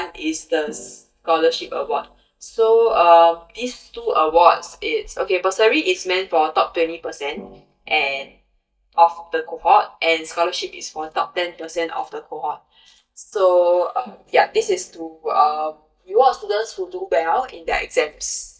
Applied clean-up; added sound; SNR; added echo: neural mask model DeepFilterNet 3.